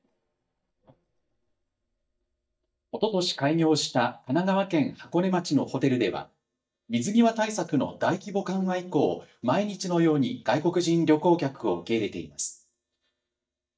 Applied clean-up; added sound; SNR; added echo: neural mask model DeepFilterNet 3.